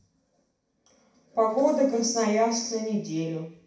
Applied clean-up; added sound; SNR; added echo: none; none; none; reverberation time 0.6 s.